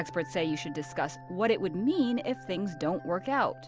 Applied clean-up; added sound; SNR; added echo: none; none; none; none.